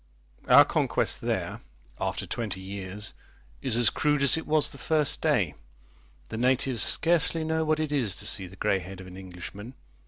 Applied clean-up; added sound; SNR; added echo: none; none; none; none.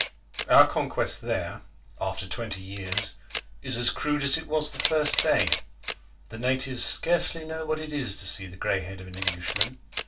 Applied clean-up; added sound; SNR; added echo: none; Camera; 8 dB; reverberation time 0.2 s.